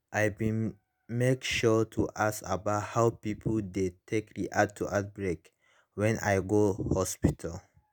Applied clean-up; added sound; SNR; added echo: none; none; none; none.